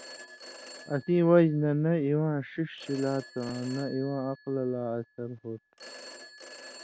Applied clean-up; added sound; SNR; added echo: none; Telephone; 19 dB; none.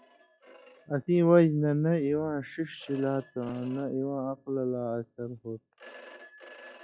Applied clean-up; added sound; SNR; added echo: classical method log-MMSE.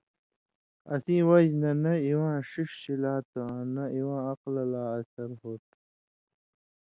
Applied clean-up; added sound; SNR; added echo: none; none; none; none.